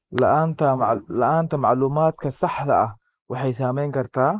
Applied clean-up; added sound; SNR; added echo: neural mask model Resemble Enhance denoiser.